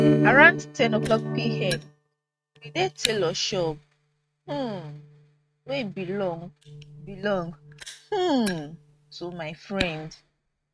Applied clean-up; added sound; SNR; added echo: neural mask model RNNoise.